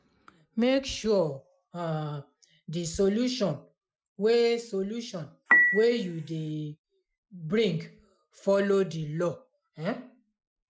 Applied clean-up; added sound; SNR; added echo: classical method Wiener filter.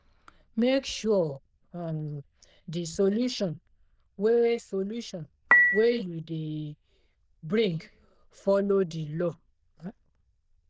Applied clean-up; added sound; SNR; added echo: neural diffusion model UNIVERSE++.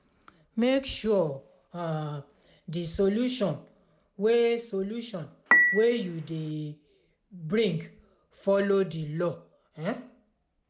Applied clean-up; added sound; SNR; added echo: none; Dishes, pots, and pans / Chink, clink; -4 dB; none.